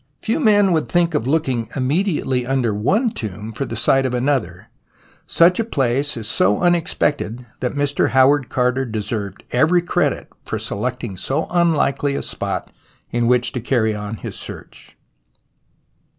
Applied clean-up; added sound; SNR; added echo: none; none; none; none.